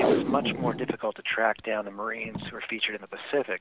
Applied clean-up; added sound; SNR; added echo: none; Packing tape, duct tape; 2 dB; none.